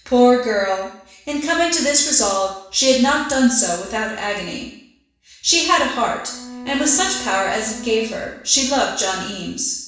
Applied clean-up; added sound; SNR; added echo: none; Bowed string instrument; 16 dB; reverberation time 0.7 s.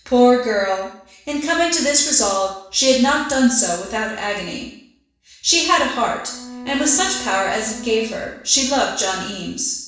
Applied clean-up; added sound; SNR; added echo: neural separator model SepFormer DNS4.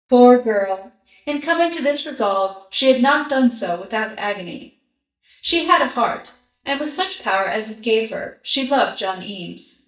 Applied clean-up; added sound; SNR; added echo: neural mask model DeepFilterNet 3.